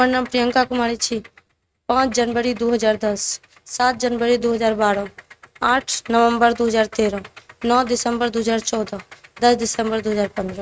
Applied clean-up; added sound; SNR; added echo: neural mask model RNNoise.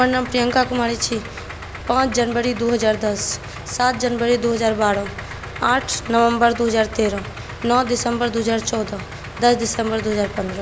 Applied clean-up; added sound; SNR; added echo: none; Idling; 13 dB; none.